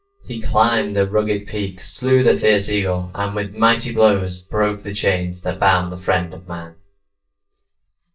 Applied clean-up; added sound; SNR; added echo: neural mask model DeepFilterNet 3.